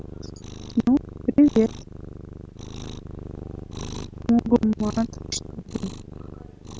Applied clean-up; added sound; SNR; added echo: none; Cat; 11 dB; none.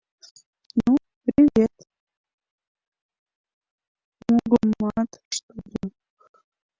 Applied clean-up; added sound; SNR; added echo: none; none; none; none.